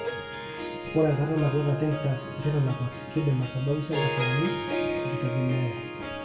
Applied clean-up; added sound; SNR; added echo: none; Harp; 5 dB; reverberation time 0.3 s.